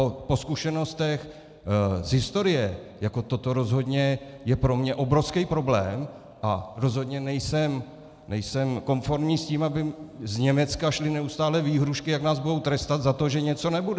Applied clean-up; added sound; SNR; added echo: none; none; none; none.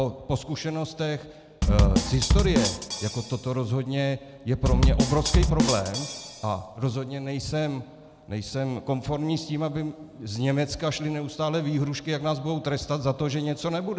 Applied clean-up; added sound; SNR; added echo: none; Bass drum / Snare drum; -4 dB; none.